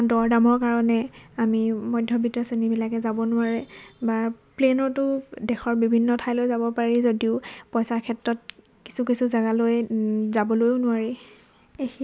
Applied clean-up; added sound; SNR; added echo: none; none; none; none.